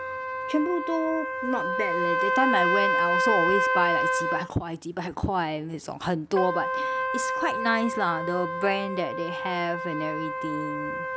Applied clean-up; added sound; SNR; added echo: none; Trumpet; -1 dB; none.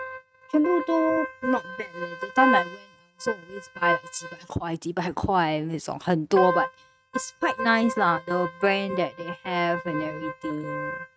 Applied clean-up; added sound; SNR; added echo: neural mask model RNNoise.